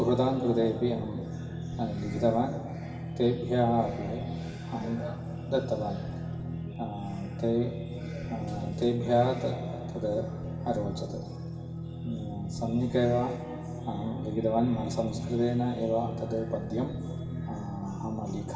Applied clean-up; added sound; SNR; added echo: none; Guitar; 6 dB; reverberation time 2.6 s.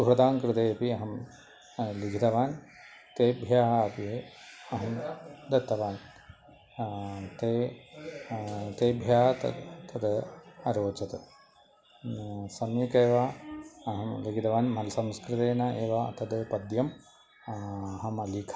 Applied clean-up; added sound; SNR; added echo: none; none; none; none.